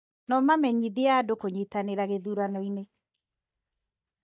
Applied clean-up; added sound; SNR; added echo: neural mask model DeepFilterNet 3.